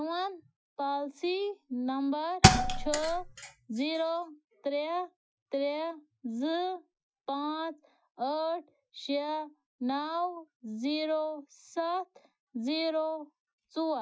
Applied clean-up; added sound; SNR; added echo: classical method Wiener filter.